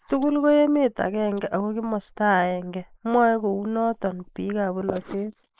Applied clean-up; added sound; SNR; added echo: neural mask model Resemble Enhance denoiser.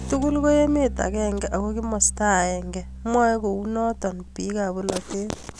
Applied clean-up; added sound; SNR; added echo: none; Bass guitar; 11 dB; none.